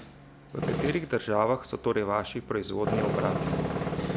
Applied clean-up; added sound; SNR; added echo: none; Tools; 2 dB; none.